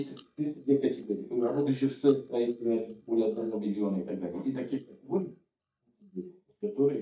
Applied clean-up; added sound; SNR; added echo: neural mask model DeepFilterNet 3.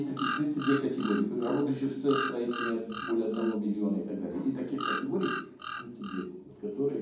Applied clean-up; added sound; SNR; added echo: none; Bird vocalization, bird call, bird song; 7 dB; reverberation time 1.2 s.